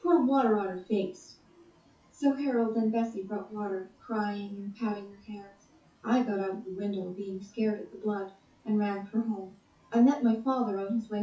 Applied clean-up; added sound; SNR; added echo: classical method WPE with log-MMSE.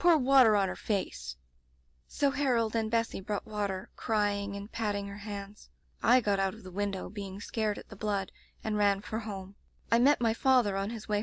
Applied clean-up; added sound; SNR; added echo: none; none; none; none.